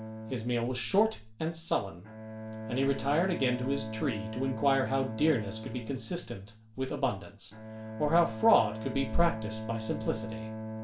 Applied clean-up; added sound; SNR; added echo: none; Bowed string instrument; 9 dB; reverberation time 0.3 s.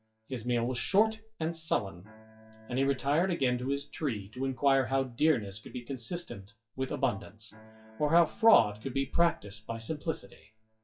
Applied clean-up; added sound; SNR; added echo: classical method WPE with log-MMSE.